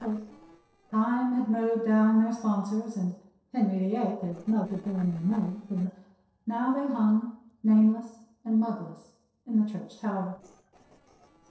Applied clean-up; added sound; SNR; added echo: neural separator model SepFormer DNS4.